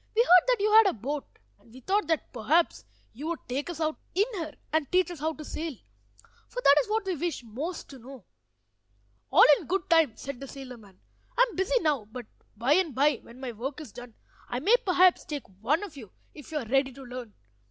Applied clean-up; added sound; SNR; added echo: none; none; none; none.